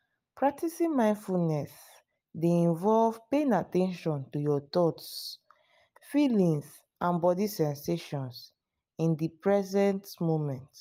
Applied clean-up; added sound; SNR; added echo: none; none; none; none.